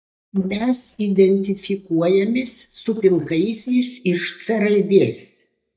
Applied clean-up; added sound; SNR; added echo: neural mask model DeepFilterNet 3.